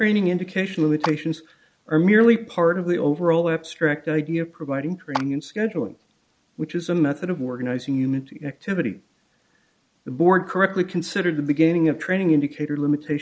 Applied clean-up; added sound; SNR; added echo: none; Clapping; 14 dB; none.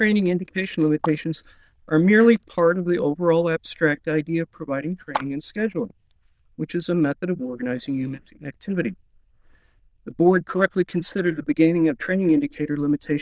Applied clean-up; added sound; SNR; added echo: neural diffusion model UNIVERSE++.